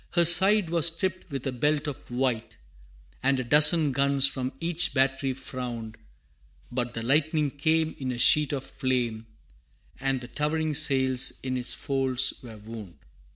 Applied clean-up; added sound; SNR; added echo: none; none; none; none.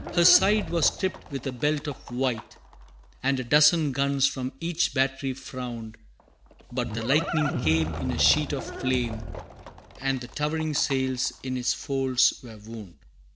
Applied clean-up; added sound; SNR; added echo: none; Livestock, farm animals, working animals; 10 dB; none.